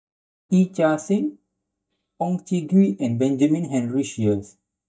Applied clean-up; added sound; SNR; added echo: neural mask model DeepFilterNet 3.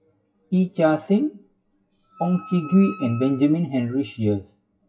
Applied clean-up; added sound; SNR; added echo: classical method WPE with log-MMSE.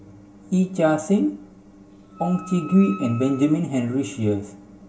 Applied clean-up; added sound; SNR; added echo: none; Wind instrument, woodwind instrument; 18 dB; reverberation time 0.2 s.